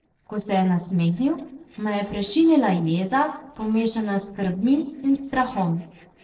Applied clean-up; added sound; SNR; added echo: neural separator model SepFormer DNS4.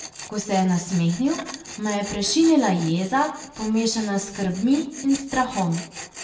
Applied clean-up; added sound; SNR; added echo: none; Tools; 15 dB; reverberation time 0.7 s.